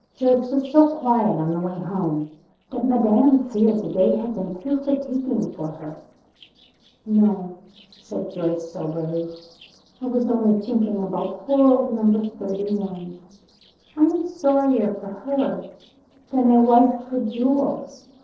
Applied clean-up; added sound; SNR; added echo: neural separator model SepFormer DNS4.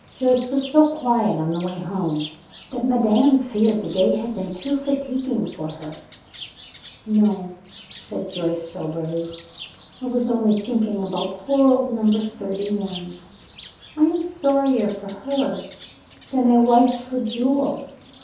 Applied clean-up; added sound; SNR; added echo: none; Bird; 19 dB; reverberation time 0.6 s.